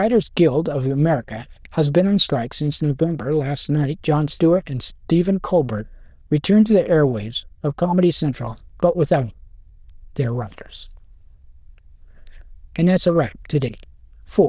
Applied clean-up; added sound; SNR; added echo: neural diffusion model UNIVERSE++.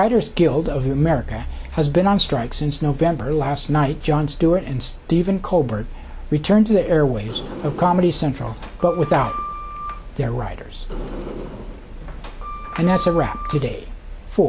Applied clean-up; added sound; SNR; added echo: none; Sliding door; 12 dB; none.